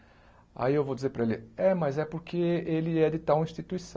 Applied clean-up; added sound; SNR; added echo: none; none; none; none.